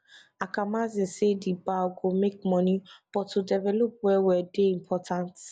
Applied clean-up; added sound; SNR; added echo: none; none; none; none.